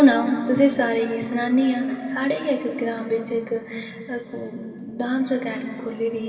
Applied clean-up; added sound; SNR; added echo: none; none; none; reverberation time 2.7 s.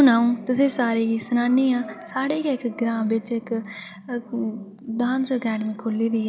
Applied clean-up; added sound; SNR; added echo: none; none; none; none.